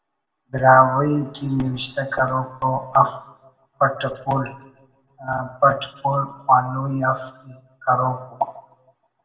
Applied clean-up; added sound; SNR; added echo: none; none; none; reverberation time 0.7 s.